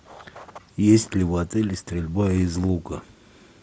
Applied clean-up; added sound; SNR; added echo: none; none; none; none.